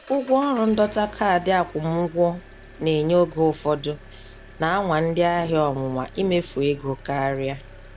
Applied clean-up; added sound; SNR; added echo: none; Engine; 20 dB; none.